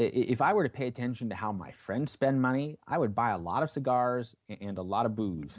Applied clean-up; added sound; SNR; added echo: none; none; none; none.